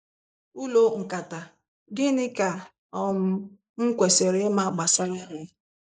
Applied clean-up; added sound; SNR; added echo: neural mask model Resemble Enhance denoiser.